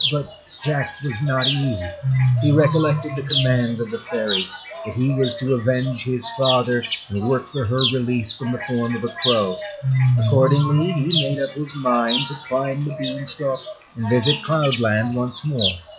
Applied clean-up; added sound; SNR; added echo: classical method log-MMSE.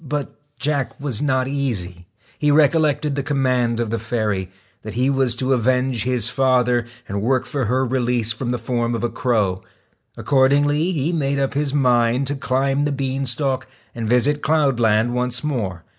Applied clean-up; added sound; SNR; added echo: none; none; none; none.